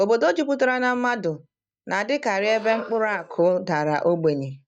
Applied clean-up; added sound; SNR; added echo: neural mask model DeepFilterNet 3.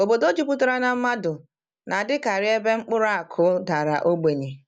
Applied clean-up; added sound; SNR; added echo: none; none; none; none.